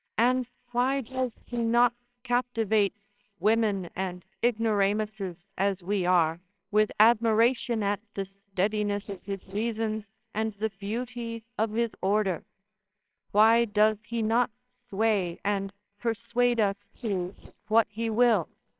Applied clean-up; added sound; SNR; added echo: neural separator model SepFormer WHAMR!.